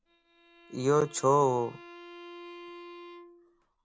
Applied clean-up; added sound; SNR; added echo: none; Bowed string instrument; 18 dB; none.